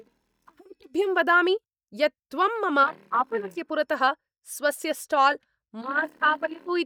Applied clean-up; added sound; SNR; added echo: neural mask model DeepFilterNet 3.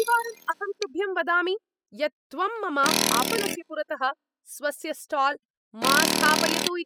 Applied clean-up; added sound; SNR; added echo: classical method spectral subtraction.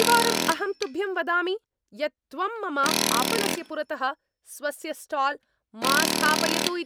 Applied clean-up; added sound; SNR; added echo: none; Tools; 2 dB; none.